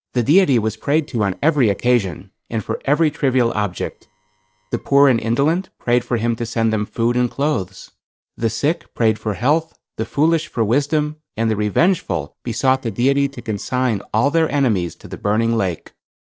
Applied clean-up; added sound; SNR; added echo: neural separator model SepFormer DNS4.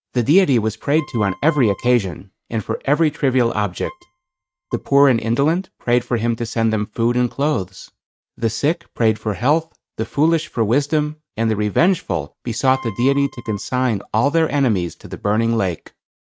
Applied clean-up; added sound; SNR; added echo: neural mask model RNNoise.